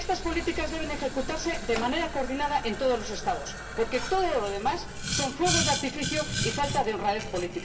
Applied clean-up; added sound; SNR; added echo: none; Boiling; 4 dB; reverberation time 0.6 s.